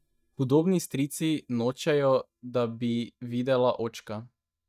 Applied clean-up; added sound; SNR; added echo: neural mask model DeepFilterNet 3.